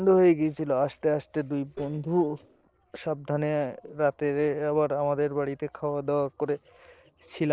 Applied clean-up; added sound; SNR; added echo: neural separator model SepFormer DNS4.